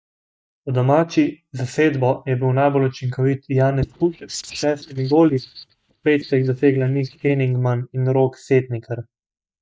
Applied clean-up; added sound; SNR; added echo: neural mask model DeepFilterNet 3.